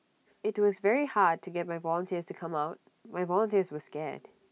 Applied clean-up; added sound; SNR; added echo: none; none; none; none.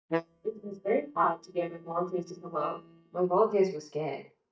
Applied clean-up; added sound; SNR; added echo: neural mask model DeepFilterNet 3.